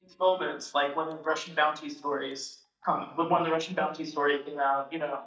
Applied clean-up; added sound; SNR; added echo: neural mask model DeepFilterNet 3.